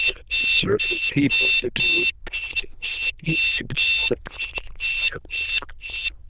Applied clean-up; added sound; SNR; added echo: neural diffusion model UNIVERSE++.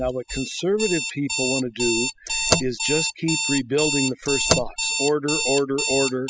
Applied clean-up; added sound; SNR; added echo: classical method spectral subtraction.